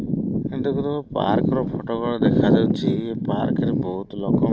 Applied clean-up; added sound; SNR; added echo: none; none; none; none.